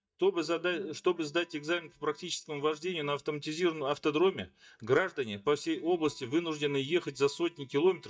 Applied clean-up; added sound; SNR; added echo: neural mask model DeepFilterNet 3.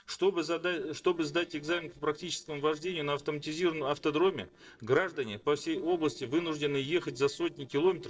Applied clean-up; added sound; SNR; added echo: neural separator model SepFormer DNS4.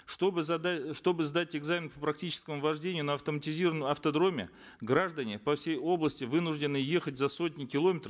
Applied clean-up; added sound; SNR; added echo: none; none; none; none.